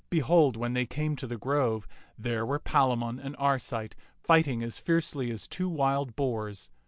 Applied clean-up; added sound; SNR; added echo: none; none; none; none.